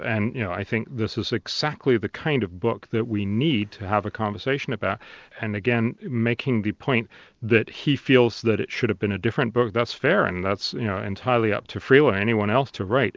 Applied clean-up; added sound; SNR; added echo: none; none; none; none.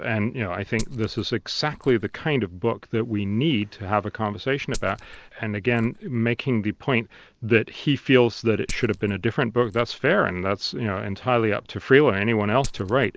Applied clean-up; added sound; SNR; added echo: none; Glass; 18 dB; none.